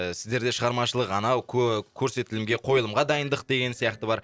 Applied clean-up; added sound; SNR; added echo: neural separator model SepFormer DNS4.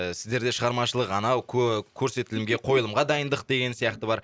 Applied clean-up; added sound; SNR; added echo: neural mask model Resemble Enhance denoiser.